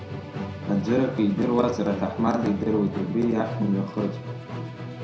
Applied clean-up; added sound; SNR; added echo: none; Musical instrument; 8 dB; reverberation time 0.6 s.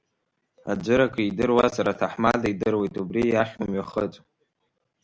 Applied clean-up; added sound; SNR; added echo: none; none; none; none.